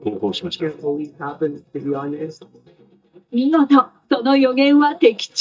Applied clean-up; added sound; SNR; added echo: neural mask model DeepFilterNet 3.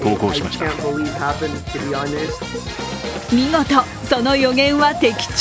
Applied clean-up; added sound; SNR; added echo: none; none; none; none.